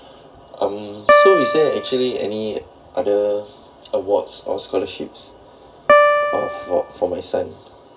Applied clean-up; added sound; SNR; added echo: none; Piano; -5 dB; reverberation time 0.2 s.